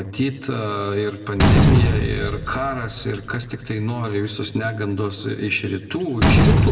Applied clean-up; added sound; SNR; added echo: none; Slam; -3 dB; reverberation time 1.1 s.